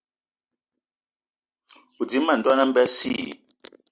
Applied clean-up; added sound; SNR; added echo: none; none; none; none.